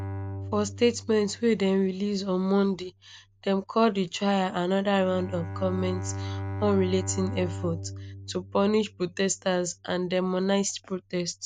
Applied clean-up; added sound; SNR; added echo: none; Bowed string instrument; 11 dB; none.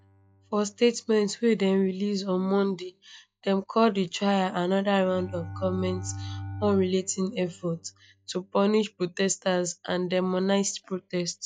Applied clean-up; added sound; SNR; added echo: classical method log-MMSE.